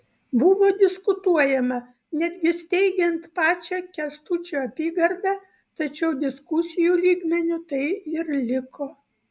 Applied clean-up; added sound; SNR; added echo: none; none; none; none.